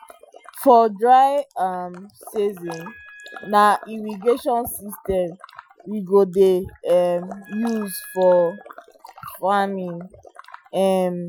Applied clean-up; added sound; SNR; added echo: classical method Wiener filter.